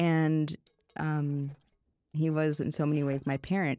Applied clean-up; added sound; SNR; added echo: neural separator model SepFormer DNS4.